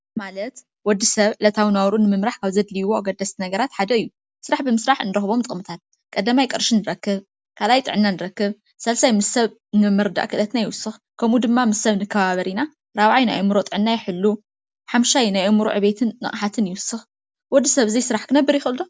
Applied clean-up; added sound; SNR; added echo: none; none; none; none.